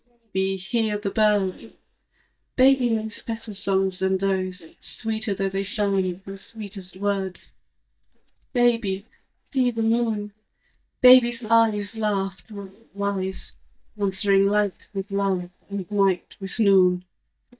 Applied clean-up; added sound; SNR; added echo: neural mask model DeepFilterNet 3.